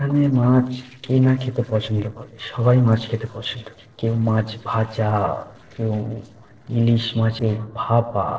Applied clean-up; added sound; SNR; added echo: neural separator model SepFormer DNS4.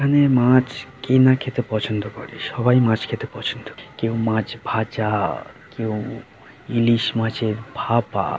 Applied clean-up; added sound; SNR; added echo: none; none; none; none.